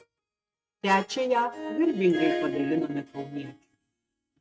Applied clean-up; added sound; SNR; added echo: neural mask model RNNoise.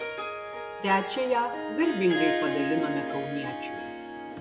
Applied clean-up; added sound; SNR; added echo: none; Harp; 3 dB; none.